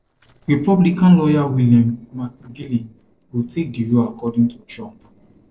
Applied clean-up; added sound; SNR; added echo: neural separator model SepFormer DNS4.